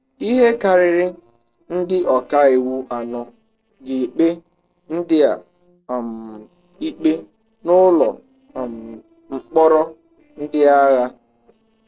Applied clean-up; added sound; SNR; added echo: neural separator model SepFormer DNS4.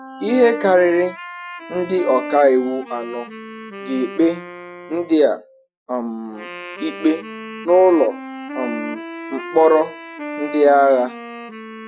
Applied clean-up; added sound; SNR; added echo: classical method Wiener filter.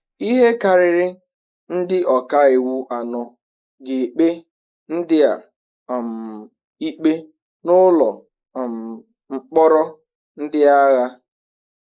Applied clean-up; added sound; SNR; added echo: neural mask model Resemble Enhance denoiser.